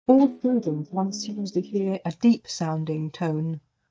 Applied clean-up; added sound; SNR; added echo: neural mask model DeepFilterNet 3.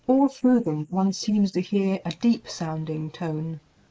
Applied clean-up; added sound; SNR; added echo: neural mask model Resemble Enhance denoiser.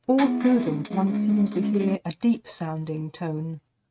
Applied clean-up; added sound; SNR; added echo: neural mask model RNNoise.